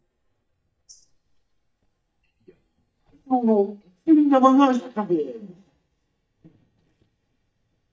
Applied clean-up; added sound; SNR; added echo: neural mask model DeepFilterNet 3.